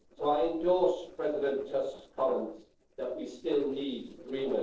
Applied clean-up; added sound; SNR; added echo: neural separator model SepFormer DNS4.